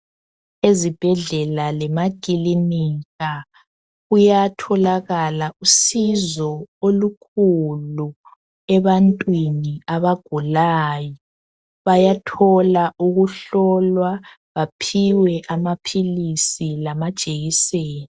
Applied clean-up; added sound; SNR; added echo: none; Thump, thud; 20 dB; none.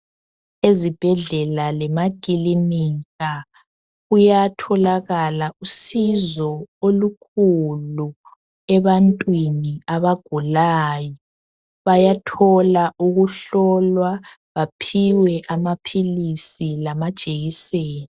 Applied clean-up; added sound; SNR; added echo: neural separator model SepFormer DNS4.